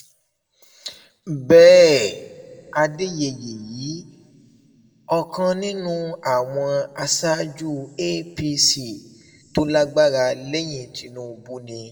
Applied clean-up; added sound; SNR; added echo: none; none; none; reverberation time 0.8 s.